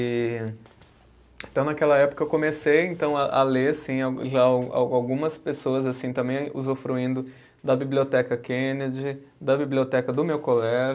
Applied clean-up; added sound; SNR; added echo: none; none; none; none.